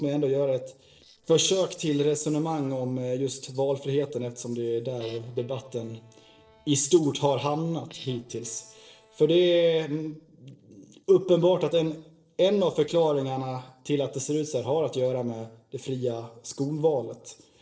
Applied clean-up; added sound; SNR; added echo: neural separator model SepFormer DNS4.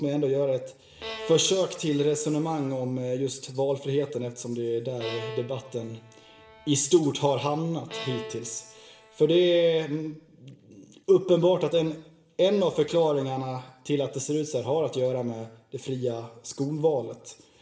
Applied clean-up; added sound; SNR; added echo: none; Bowed string instrument; 16 dB; reverberation time 0.6 s.